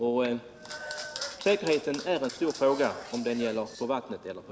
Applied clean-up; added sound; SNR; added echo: none; Applause / Clapping; 12 dB; none.